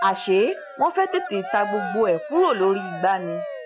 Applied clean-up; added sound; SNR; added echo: classical method Wiener filter.